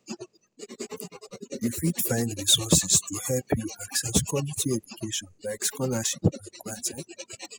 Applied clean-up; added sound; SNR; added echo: classical method spectral subtraction.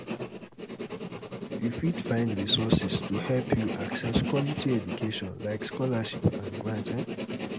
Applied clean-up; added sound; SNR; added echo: none; Writing; 6 dB; none.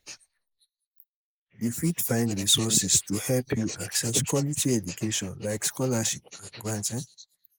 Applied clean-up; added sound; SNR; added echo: neural mask model Resemble Enhance denoiser.